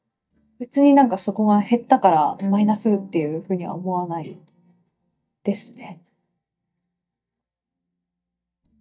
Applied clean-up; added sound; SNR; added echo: neural mask model DeepFilterNet 3.